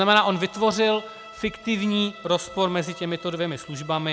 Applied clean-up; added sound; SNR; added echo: none; Bowed string instrument; 19 dB; none.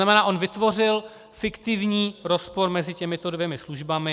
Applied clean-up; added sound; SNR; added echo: none; none; none; none.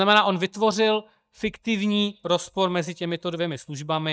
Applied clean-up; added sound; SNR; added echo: neural mask model DeepFilterNet 3.